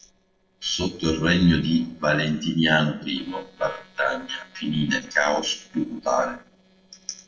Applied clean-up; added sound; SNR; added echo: neural separator model SepFormer DNS4.